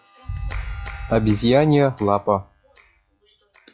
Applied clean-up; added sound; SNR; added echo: classical method log-MMSE.